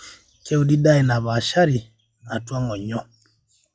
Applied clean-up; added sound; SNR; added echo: classical method log-MMSE.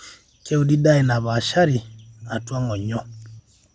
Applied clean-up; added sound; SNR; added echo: none; Bass guitar; 17 dB; none.